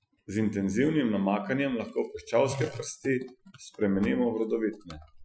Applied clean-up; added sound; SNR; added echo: classical method Wiener filter.